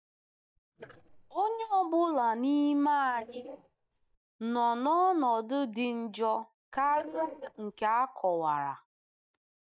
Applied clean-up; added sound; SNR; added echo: neural mask model DeepFilterNet 3.